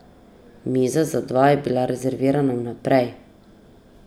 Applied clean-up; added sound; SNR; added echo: none; none; none; none.